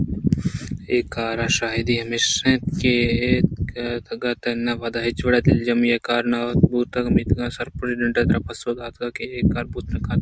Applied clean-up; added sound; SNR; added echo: none; none; none; none.